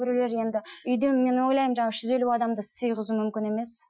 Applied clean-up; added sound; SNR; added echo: classical method Wiener filter.